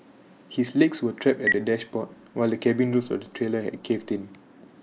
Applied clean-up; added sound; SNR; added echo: neural mask model Resemble Enhance denoiser.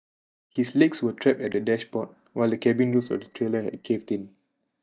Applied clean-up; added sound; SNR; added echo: neural mask model DeepFilterNet 3.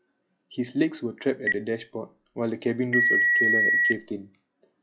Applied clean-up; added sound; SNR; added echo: classical method log-MMSE.